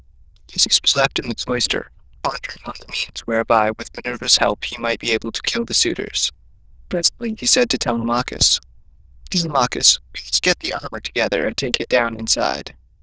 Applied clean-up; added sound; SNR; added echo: neural diffusion model UNIVERSE++.